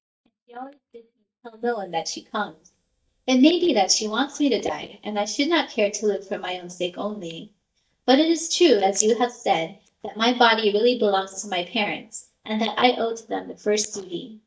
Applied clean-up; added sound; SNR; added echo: neural mask model DeepFilterNet 3.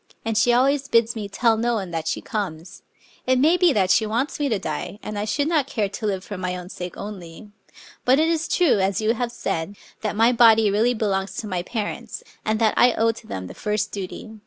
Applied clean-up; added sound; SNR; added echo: none; none; none; none.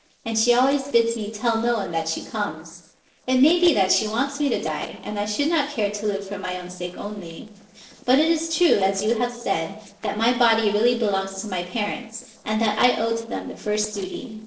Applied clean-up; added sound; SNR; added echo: neural separator model SepFormer DNS4.